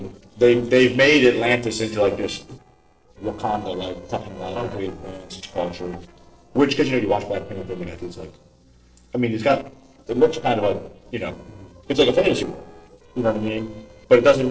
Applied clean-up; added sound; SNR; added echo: neural separator model SepFormer DNS4.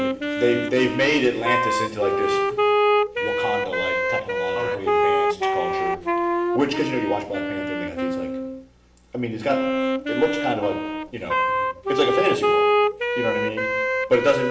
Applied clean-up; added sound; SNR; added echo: none; Wind instrument, woodwind instrument; -3 dB; reverberation time 0.8 s.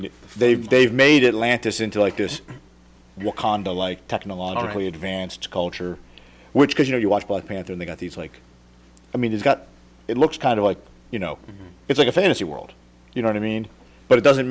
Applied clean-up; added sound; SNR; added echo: none; none; none; none.